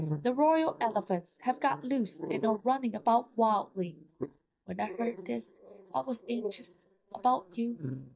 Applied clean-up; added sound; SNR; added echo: neural mask model DeepFilterNet 3.